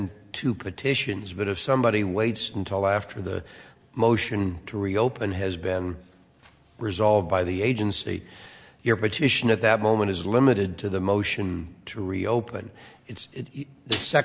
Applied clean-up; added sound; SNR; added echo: none; none; none; none.